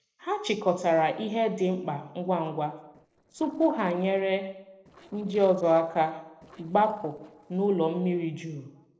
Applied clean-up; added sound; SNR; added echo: neural separator model SepFormer DNS4.